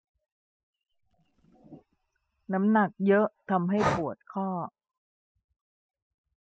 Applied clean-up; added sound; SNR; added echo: classical method spectral subtraction.